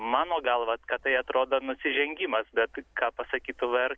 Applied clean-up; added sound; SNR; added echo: none; none; none; none.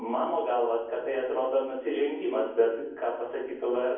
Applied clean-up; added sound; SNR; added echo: none; none; none; reverberation time 0.9 s.